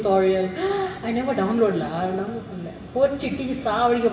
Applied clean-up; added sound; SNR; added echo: none; none; none; reverberation time 2.2 s.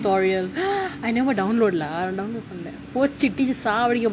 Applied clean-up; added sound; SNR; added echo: none; none; none; none.